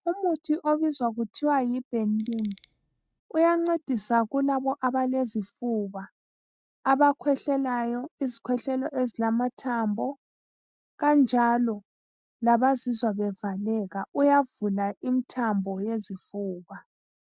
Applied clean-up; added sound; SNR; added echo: neural mask model RNNoise.